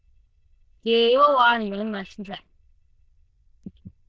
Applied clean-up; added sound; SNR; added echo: neural diffusion model UNIVERSE++.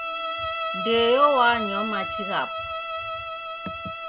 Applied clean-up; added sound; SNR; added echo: none; Bowed string instrument; 4 dB; none.